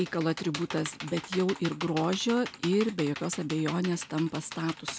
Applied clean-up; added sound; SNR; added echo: none; Computer keyboard; 12 dB; none.